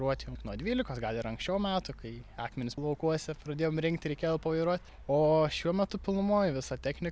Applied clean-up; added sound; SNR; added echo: none; none; none; none.